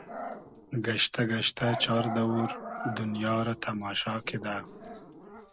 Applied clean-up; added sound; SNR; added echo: none; Growling; 10 dB; none.